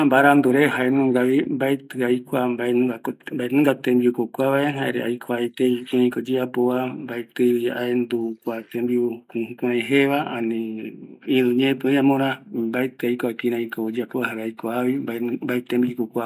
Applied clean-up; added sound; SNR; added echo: neural mask model Resemble Enhance denoiser.